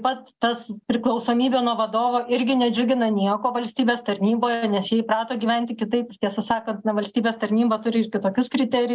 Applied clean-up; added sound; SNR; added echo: none; none; none; none.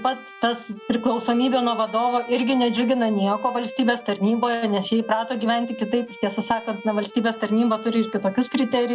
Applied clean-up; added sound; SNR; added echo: none; Bowed string instrument; 16 dB; none.